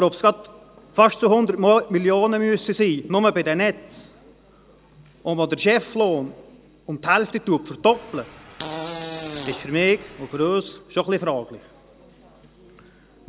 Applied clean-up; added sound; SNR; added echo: none; Fart; 13 dB; none.